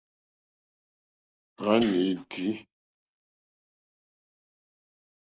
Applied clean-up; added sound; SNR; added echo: neural mask model Resemble Enhance denoiser.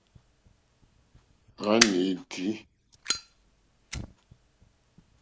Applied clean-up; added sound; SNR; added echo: none; Fire; 2 dB; none.